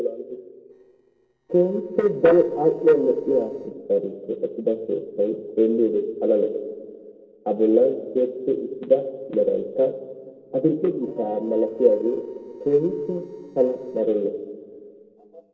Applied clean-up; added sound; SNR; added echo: neural separator model SepFormer DNS4.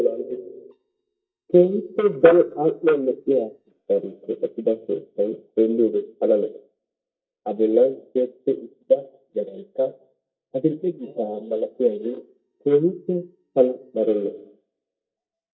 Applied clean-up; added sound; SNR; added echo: neural mask model DeepFilterNet 3.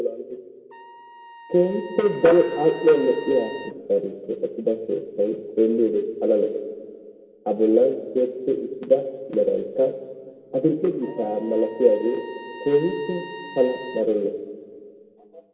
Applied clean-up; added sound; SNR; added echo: none; Trumpet; 17 dB; reverberation time 1.6 s.